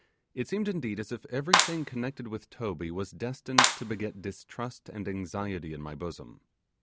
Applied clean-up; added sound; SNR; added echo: none; Clapping; -4 dB; none.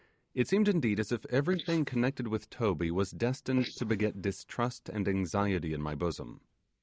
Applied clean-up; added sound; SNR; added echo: neural mask model Resemble Enhance denoiser.